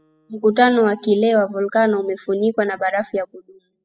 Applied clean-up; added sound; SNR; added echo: classical method spectral subtraction.